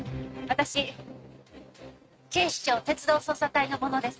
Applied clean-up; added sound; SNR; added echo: neural mask model RNNoise.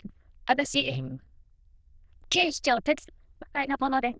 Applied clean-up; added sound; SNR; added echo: neural diffusion model UNIVERSE++.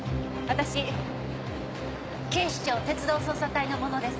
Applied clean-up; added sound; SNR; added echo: none; none; none; none.